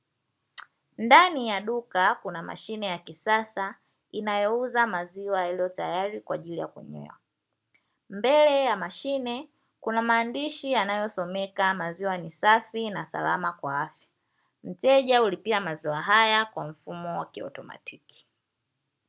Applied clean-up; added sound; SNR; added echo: none; none; none; none.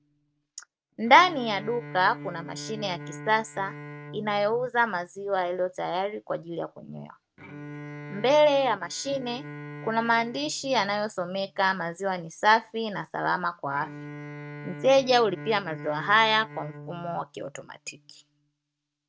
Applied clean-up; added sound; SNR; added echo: neural mask model RNNoise.